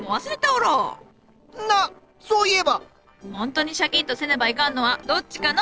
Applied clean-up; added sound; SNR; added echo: neural separator model SepFormer DNS4.